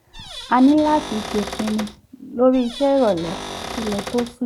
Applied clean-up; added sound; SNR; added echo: none; Cupboard open or close / Door; 12 dB; none.